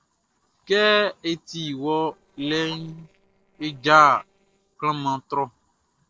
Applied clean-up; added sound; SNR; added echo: neural separator model SepFormer DNS4.